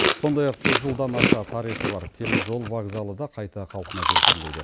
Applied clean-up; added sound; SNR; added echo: none; Chewing, mastication; -3 dB; none.